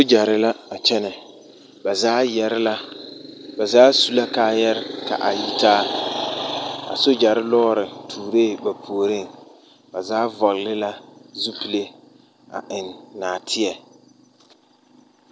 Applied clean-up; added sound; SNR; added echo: none; none; none; none.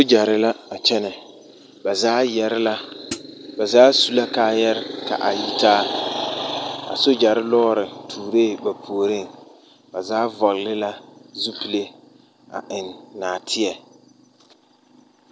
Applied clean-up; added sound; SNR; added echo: none; Hi-hat; 12 dB; none.